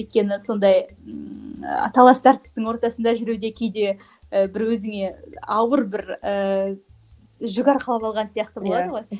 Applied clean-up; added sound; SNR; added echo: none; none; none; none.